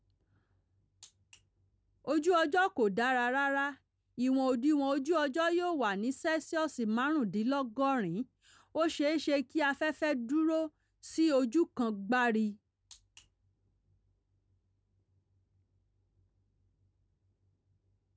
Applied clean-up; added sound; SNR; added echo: none; none; none; none.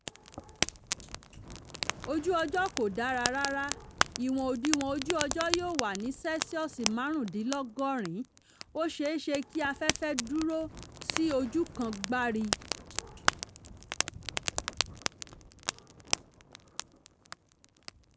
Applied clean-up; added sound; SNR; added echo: none; Fire; 4 dB; none.